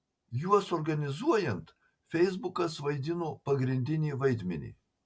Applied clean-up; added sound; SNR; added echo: none; none; none; none.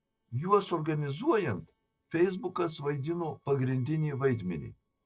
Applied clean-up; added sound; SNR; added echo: neural separator model SepFormer DNS4.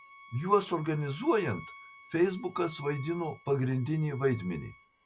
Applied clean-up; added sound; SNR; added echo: none; Bowed string instrument; 19 dB; none.